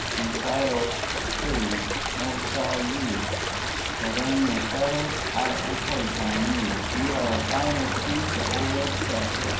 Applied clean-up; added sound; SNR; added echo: none; Stream; -1 dB; reverberation time 0.6 s.